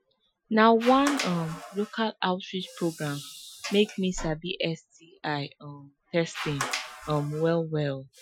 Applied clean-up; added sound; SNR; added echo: classical method Wiener filter.